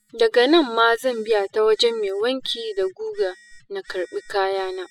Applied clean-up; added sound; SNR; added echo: classical method spectral subtraction.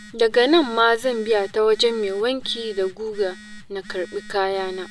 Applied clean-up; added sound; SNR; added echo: none; Telephone; 18 dB; none.